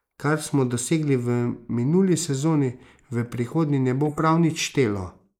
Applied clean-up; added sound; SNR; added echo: neural mask model Resemble Enhance denoiser.